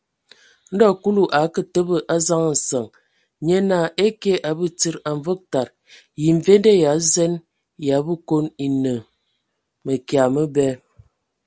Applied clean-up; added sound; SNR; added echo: none; none; none; none.